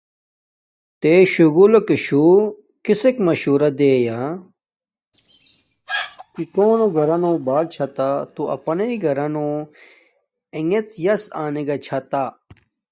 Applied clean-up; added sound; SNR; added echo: neural mask model DeepFilterNet 3.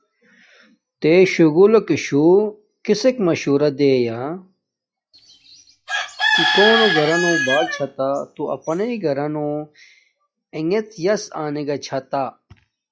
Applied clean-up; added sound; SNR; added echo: classical method log-MMSE.